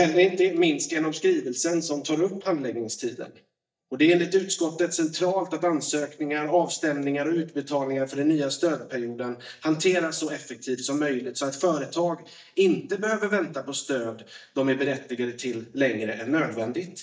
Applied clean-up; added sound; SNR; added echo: neural mask model DeepFilterNet 3.